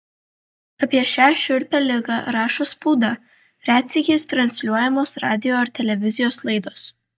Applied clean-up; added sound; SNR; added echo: neural mask model DeepFilterNet 3.